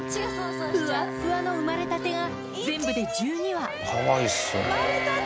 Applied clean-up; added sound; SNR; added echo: none; Wind instrument, woodwind instrument; 8 dB; none.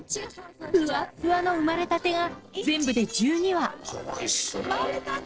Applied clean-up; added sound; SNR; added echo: neural separator model SepFormer DNS4.